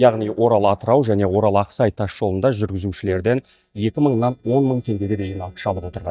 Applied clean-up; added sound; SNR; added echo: neural mask model DeepFilterNet 3.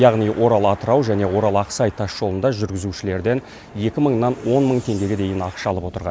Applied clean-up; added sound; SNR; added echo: none; none; none; none.